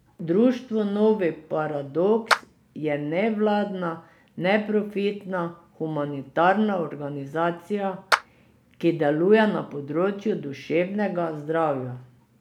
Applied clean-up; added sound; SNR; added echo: none; Clapping; 6 dB; none.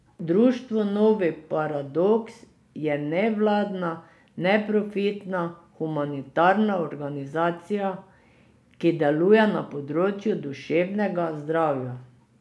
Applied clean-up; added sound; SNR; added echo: none; none; none; none.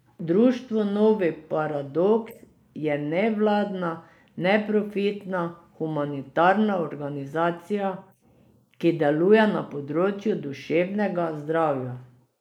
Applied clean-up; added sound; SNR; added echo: neural mask model Resemble Enhance denoiser.